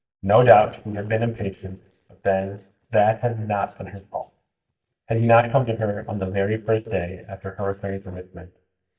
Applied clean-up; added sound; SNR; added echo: neural mask model DeepFilterNet 3.